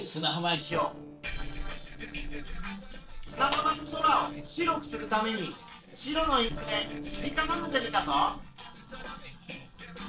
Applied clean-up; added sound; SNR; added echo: neural separator model SepFormer DNS4.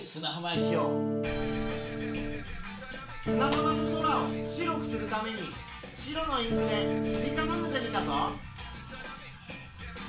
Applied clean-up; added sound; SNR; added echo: none; Electric guitar / Strum; -3 dB; reverberation time 0.4 s.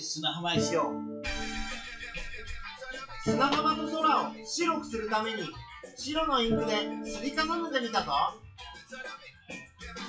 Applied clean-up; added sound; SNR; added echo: classical method WPE with log-MMSE.